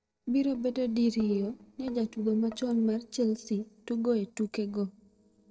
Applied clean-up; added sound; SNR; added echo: neural separator model SepFormer DNS4.